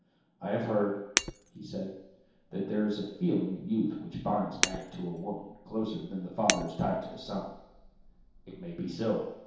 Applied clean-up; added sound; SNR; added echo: none; Shatter; 3 dB; reverberation time 0.8 s.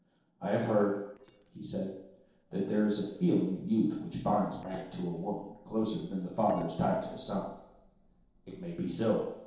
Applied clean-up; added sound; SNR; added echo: neural separator model SepFormer DNS4.